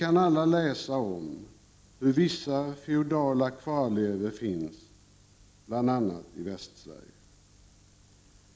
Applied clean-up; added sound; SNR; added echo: none; none; none; none.